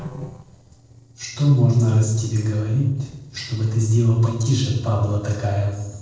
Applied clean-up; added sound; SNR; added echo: neural separator model SepFormer DNS4.